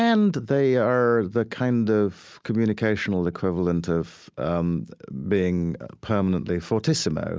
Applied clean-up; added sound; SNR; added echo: none; none; none; none.